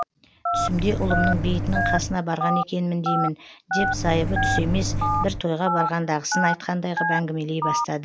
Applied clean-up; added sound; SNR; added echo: none; Telephone + Microwave oven; 0 dB; none.